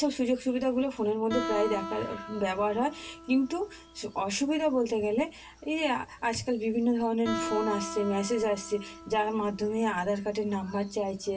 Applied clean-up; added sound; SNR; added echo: none; Guitar; 12 dB; reverberation time 0.2 s.